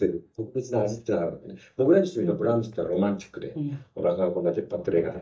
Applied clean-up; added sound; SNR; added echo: neural mask model DeepFilterNet 3.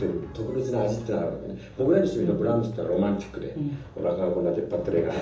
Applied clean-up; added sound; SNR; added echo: none; Drum; 18 dB; reverberation time 1.2 s.